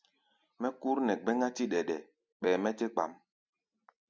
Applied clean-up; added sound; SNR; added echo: none; none; none; none.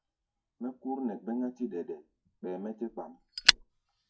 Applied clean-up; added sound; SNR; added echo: classical method WPE with log-MMSE.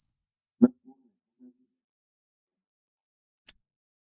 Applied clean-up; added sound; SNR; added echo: neural mask model DeepFilterNet 3.